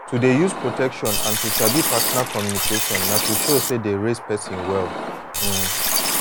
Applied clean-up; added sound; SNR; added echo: none; Liquid; 0 dB; none.